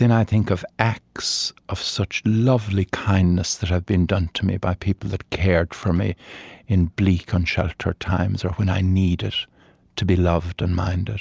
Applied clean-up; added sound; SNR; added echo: none; none; none; none.